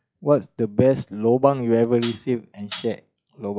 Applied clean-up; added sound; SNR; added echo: classical method log-MMSE.